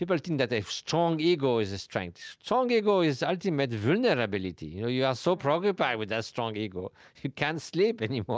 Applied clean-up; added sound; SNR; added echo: none; none; none; none.